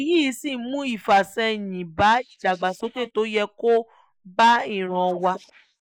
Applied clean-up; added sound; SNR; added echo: neural mask model Resemble Enhance denoiser.